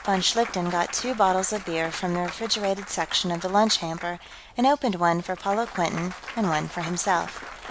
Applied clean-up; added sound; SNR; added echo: none; Applause / Cheering / Clapping; 14 dB; none.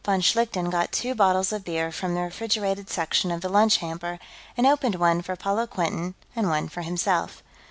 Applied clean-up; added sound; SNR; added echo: none; none; none; none.